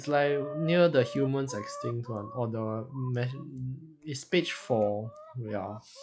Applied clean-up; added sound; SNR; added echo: classical method log-MMSE.